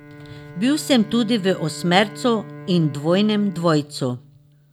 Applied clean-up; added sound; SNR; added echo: none; Bowed string instrument; 17 dB; none.